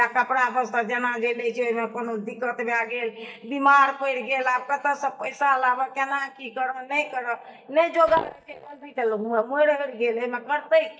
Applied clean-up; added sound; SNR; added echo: neural mask model DeepFilterNet 3.